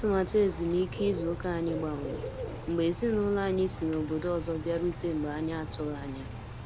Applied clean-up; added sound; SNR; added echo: none; Bird / Rain; 9 dB; none.